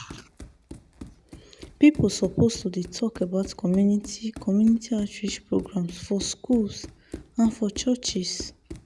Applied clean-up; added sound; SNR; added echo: none; Run; 18 dB; none.